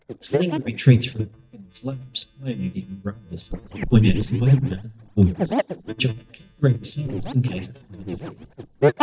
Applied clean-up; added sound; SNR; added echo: neural mask model DeepFilterNet 3.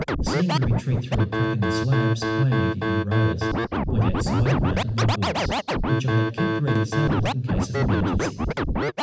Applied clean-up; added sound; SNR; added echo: none; Scratching (performance technique); 0 dB; reverberation time 0.8 s.